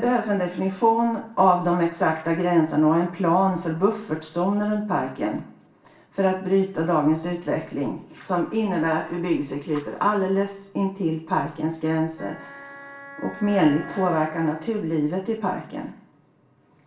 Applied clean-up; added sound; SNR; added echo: none; Wind instrument, woodwind instrument; 18 dB; reverberation time 0.3 s.